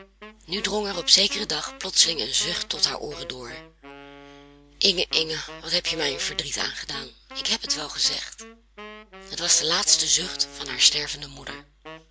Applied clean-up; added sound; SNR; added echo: none; Wind instrument, woodwind instrument; 18 dB; none.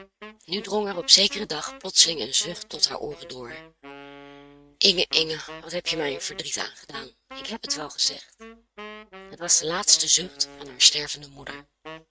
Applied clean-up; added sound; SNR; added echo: neural mask model RNNoise.